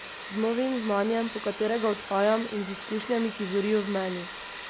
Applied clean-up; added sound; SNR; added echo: none; Domestic sounds, home sounds; 12 dB; none.